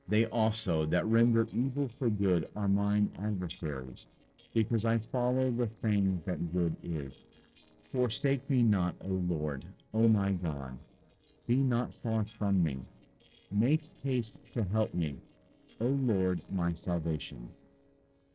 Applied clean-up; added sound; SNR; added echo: neural separator model SepFormer DNS4.